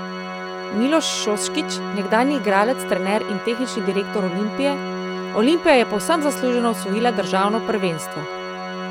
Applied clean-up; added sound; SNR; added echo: none; Organ; 7 dB; none.